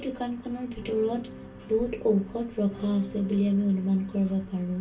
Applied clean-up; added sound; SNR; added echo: none; Electric guitar / Strum; 17 dB; reverberation time 0.2 s.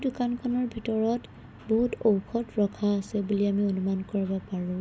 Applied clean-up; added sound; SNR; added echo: none; none; none; none.